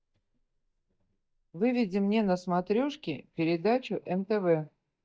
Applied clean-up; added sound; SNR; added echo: neural mask model DeepFilterNet 3.